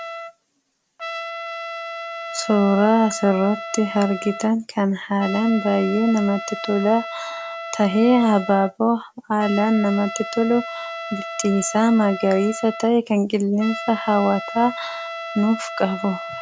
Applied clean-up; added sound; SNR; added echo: none; Trumpet; 11 dB; none.